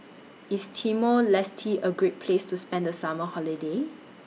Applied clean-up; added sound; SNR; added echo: none; none; none; none.